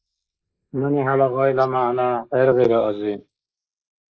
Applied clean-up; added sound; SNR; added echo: neural mask model Resemble Enhance denoiser.